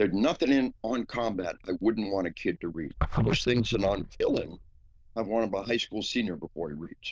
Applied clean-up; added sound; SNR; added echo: neural diffusion model UNIVERSE++.